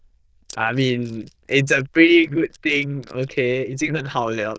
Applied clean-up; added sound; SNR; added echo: neural diffusion model UNIVERSE++.